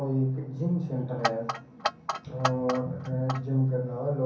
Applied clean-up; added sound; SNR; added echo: none; Clock; 5 dB; reverberation time 0.6 s.